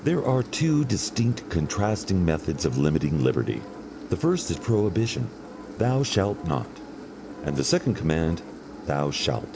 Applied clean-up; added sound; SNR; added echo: none; Engine; 14 dB; none.